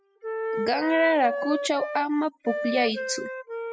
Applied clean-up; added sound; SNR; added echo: classical method spectral subtraction.